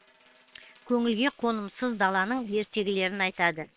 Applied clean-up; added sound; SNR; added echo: neural separator model SepFormer WHAM!.